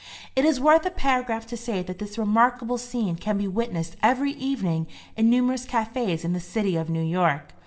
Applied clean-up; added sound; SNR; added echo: none; none; none; reverberation time 0.5 s.